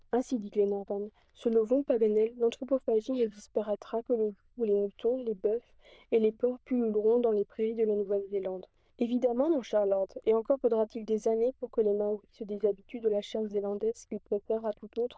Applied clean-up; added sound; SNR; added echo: neural diffusion model UNIVERSE++.